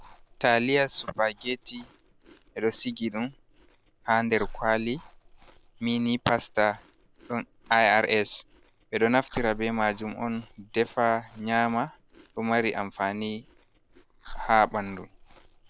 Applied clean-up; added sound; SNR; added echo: none; Chewing, mastication; 19 dB; none.